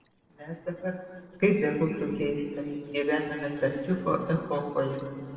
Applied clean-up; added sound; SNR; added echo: neural separator model SepFormer DNS4.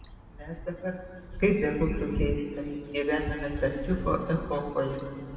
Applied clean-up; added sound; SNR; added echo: none; Bird; 7 dB; reverberation time 2.5 s.